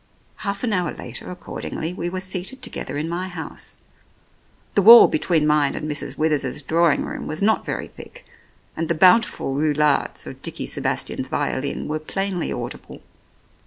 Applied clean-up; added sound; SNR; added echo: none; none; none; none.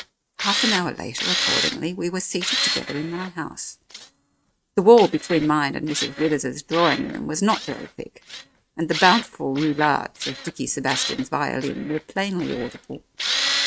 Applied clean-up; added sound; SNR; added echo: neural mask model RNNoise.